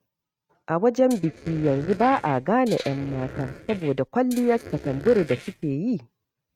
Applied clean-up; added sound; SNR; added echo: neural mask model RNNoise.